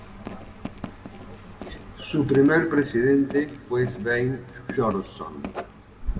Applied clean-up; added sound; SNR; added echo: none; Writing; 15 dB; reverberation time 0.8 s.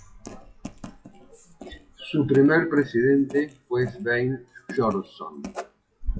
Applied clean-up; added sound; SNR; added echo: classical method WPE with log-MMSE.